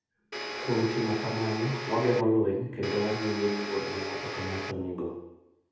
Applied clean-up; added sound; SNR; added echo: none; Domestic sounds, home sounds; 6 dB; reverberation time 0.8 s.